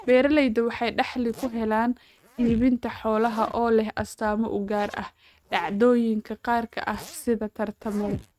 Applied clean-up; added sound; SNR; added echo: neural mask model RNNoise.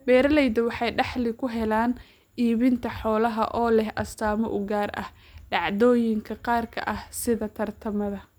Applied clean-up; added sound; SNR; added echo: none; none; none; none.